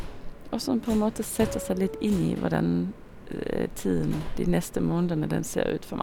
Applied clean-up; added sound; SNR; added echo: none; Subway, metro, underground; 9 dB; none.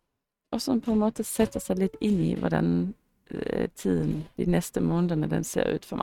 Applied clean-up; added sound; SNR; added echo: neural mask model RNNoise.